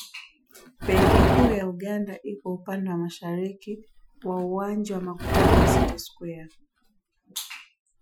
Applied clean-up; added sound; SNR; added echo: classical method Wiener filter.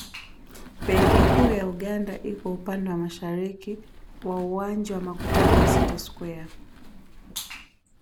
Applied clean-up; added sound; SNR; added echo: none; Livestock, farm animals, working animals; -4 dB; none.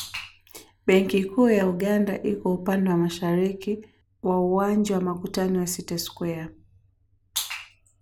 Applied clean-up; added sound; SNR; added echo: none; none; none; none.